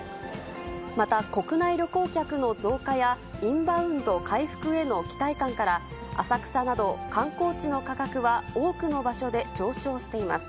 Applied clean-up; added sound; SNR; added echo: none; none; none; none.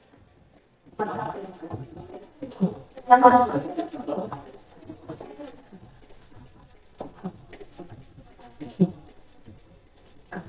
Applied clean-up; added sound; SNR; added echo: neural mask model DeepFilterNet 3.